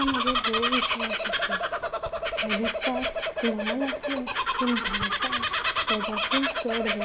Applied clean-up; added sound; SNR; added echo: none; Bird vocalization, bird call, bird song; -4 dB; none.